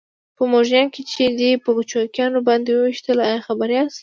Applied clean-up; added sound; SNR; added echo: none; none; none; none.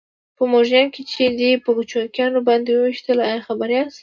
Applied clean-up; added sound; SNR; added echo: none; none; none; reverberation time 0.2 s.